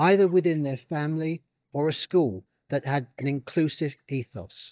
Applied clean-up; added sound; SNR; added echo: neural mask model DeepFilterNet 3.